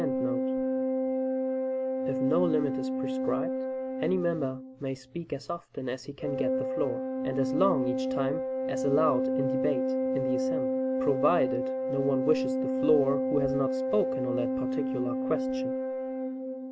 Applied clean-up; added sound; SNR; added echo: none; Organ; -2 dB; none.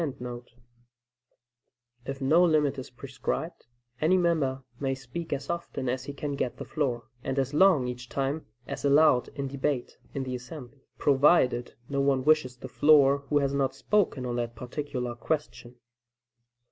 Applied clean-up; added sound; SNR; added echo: none; none; none; none.